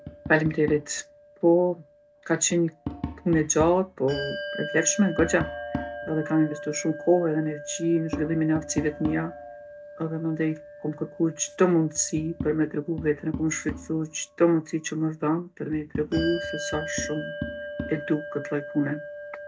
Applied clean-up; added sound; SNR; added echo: none; Bell + Tap; 10 dB; none.